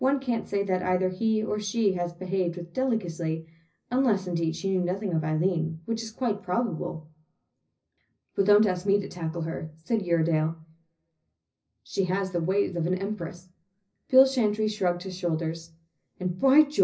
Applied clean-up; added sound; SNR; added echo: none; none; none; reverberation time 0.4 s.